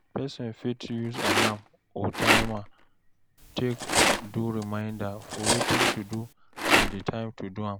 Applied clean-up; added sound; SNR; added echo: none; Rattle + Cutlery, silverware; -4 dB; none.